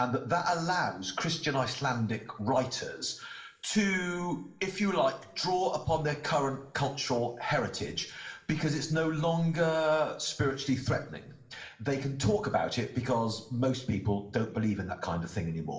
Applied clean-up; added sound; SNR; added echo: none; none; none; reverberation time 0.8 s.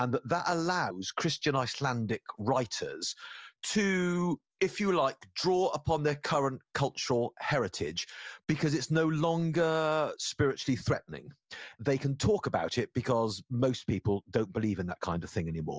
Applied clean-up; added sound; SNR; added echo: none; none; none; none.